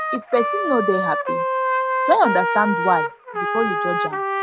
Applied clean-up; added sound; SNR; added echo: none; Trumpet; 0 dB; none.